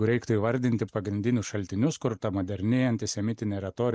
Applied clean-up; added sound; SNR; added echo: none; none; none; none.